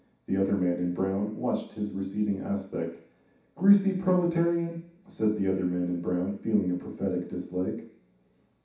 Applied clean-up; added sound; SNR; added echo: none; none; none; reverberation time 0.7 s.